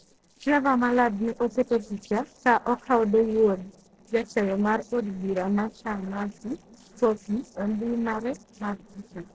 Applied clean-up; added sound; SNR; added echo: neural separator model SepFormer DNS4.